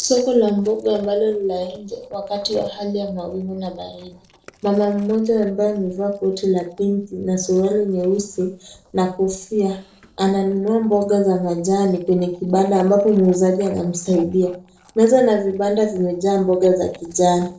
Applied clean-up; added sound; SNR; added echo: neural separator model SepFormer DNS4.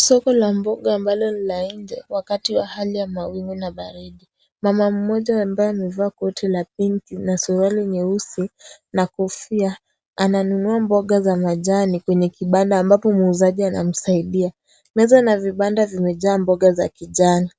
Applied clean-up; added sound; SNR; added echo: none; none; none; none.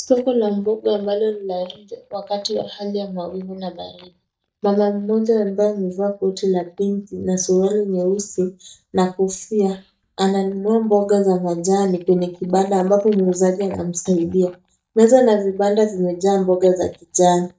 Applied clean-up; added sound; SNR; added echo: neural mask model DeepFilterNet 3.